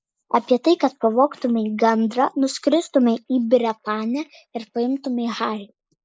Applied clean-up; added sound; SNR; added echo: neural mask model Resemble Enhance denoiser.